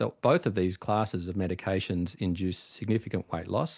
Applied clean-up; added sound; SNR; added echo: none; none; none; none.